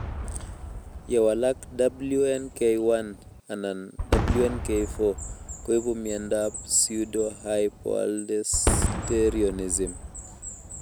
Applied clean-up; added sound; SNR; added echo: none; Fireworks; 6 dB; none.